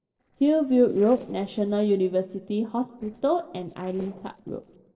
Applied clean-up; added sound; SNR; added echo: neural separator model SepFormer DNS4.